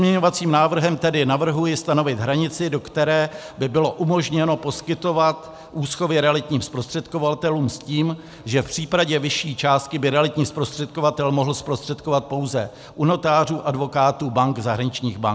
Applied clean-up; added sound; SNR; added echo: none; none; none; none.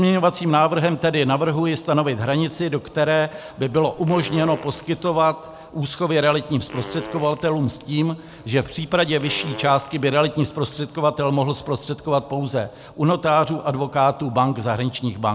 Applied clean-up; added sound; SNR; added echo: none; Fart; 16 dB; none.